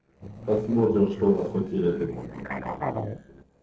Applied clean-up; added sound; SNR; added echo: neural separator model SepFormer DNS4.